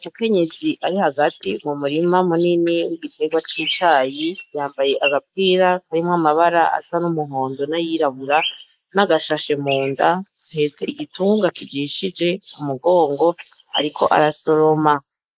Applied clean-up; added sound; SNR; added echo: neural mask model Resemble Enhance denoiser.